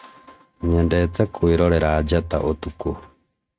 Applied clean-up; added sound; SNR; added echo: neural mask model RNNoise.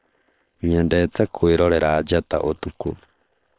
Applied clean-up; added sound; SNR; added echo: neural separator model SepFormer WHAM!.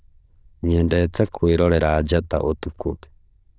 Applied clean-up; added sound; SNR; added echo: neural diffusion model UNIVERSE++.